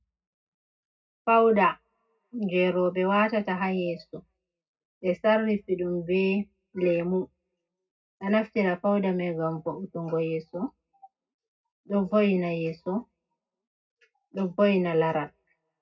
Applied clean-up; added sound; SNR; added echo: none; none; none; reverberation time 0.4 s.